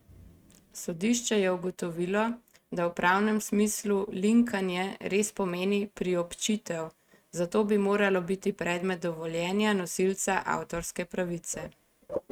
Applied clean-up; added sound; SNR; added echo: neural mask model RNNoise.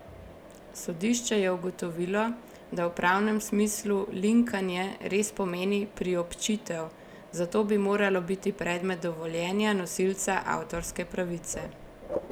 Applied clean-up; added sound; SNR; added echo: none; Mechanisms; 17 dB; none.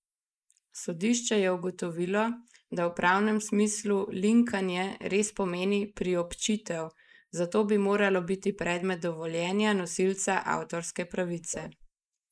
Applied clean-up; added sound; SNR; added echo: neural mask model Resemble Enhance denoiser.